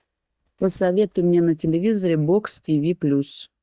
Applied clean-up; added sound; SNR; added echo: neural mask model DeepFilterNet 3.